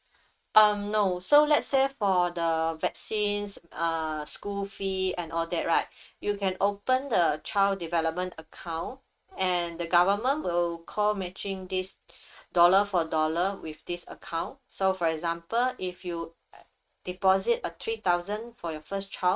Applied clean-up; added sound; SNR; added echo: neural mask model RNNoise.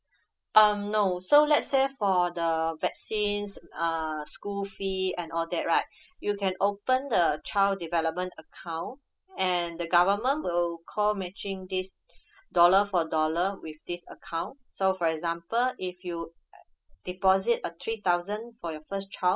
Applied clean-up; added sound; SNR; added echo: classical method spectral subtraction.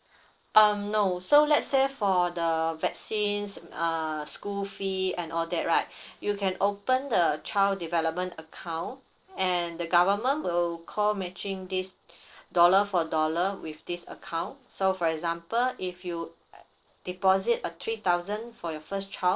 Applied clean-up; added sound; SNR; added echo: neural separator model SepFormer DNS4.